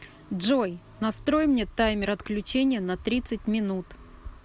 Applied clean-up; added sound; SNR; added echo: none; none; none; none.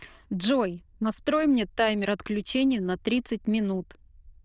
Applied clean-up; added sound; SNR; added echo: neural diffusion model UNIVERSE++.